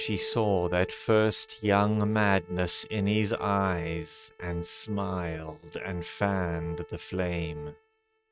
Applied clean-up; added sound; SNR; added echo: neural mask model RNNoise.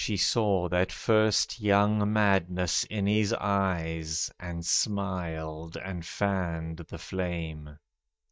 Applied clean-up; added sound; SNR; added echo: neural mask model DeepFilterNet 3.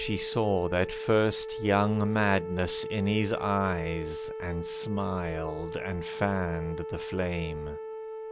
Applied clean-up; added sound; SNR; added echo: none; Wind instrument, woodwind instrument; 8 dB; none.